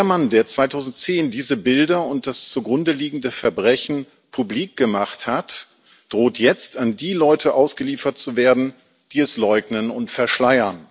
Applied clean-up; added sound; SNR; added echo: none; none; none; none.